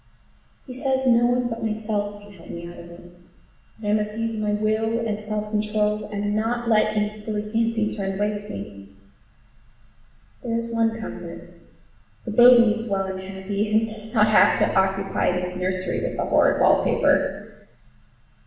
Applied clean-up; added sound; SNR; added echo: none; none; none; reverberation time 1.0 s.